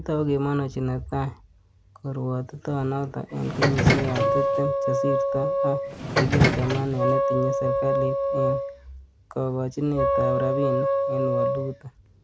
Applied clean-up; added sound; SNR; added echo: none; Wind instrument, woodwind instrument + Subway, metro, underground; -4 dB; none.